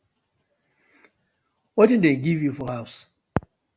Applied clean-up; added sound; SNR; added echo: none; none; none; none.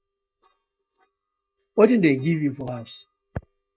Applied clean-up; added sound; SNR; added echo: neural mask model DeepFilterNet 3.